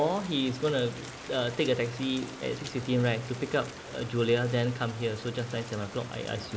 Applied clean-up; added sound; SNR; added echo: none; Rain; 14 dB; none.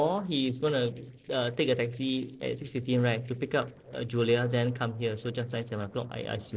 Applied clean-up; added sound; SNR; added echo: neural separator model SepFormer DNS4.